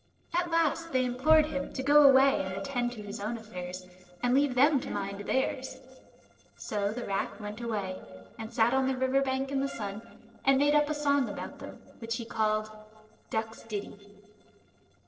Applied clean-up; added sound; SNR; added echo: neural separator model SepFormer DNS4.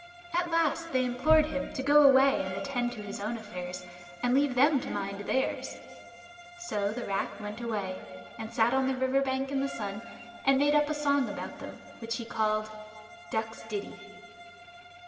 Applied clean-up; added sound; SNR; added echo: none; Bowed string instrument; 18 dB; reverberation time 2.3 s.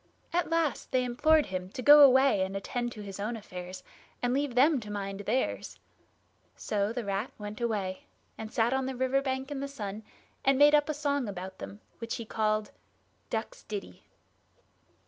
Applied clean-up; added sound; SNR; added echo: none; none; none; none.